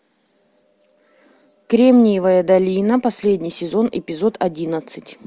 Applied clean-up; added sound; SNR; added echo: none; none; none; none.